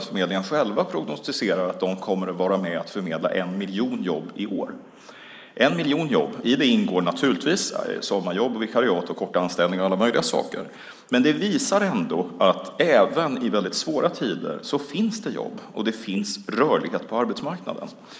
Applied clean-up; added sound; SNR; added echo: neural mask model Resemble Enhance denoiser.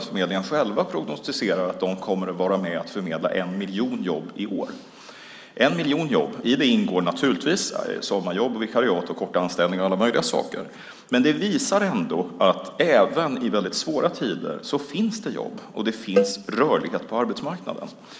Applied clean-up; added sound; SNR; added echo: none; Cowbell; 5 dB; none.